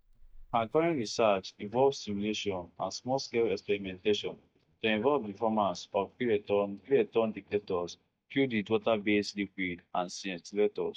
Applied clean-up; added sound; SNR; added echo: neural mask model DeepFilterNet 3.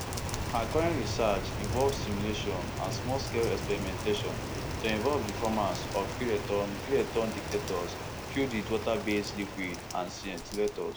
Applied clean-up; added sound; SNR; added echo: none; Rain; 3 dB; none.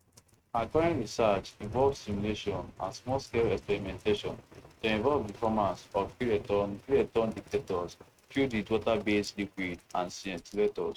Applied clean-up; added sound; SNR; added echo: neural mask model RNNoise.